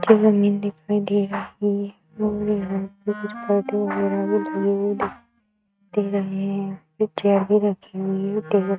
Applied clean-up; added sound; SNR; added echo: neural mask model RNNoise.